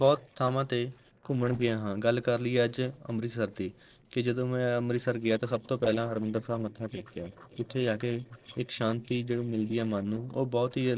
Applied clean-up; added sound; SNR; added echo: neural separator model SepFormer DNS4.